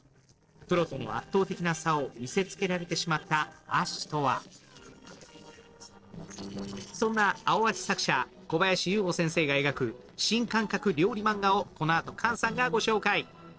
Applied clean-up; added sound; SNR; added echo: neural separator model SepFormer DNS4.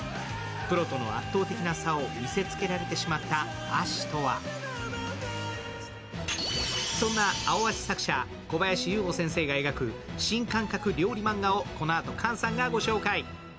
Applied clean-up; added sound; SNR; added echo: none; none; none; none.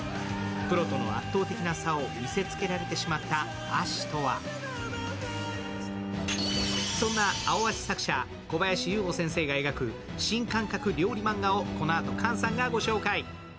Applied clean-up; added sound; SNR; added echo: none; Bowed string instrument; 9 dB; none.